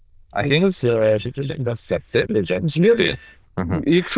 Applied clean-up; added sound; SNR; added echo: neural diffusion model UNIVERSE++.